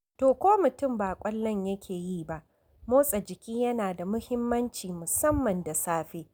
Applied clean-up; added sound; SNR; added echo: none; none; none; none.